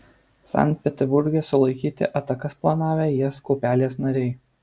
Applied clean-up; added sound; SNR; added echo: none; none; none; none.